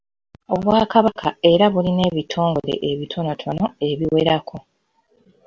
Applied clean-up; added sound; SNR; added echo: none; none; none; none.